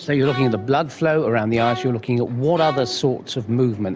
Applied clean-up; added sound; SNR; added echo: none; Bowed string instrument; 12 dB; none.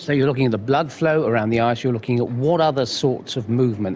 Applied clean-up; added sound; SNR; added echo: none; none; none; none.